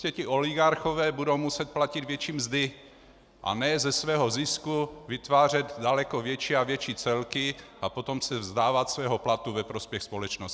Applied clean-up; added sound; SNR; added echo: none; none; none; none.